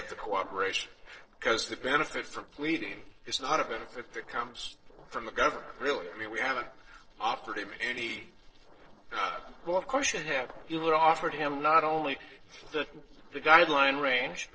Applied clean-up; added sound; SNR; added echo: neural separator model SepFormer DNS4.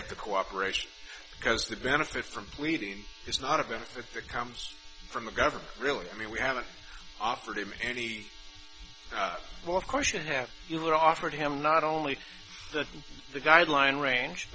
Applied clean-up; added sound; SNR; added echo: none; none; none; none.